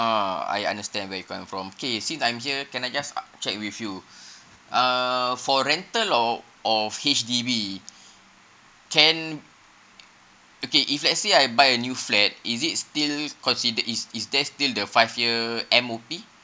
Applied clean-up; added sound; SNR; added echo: none; none; none; none.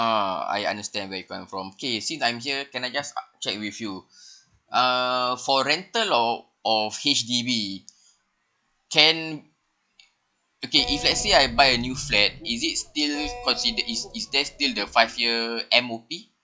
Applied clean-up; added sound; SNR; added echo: classical method log-MMSE.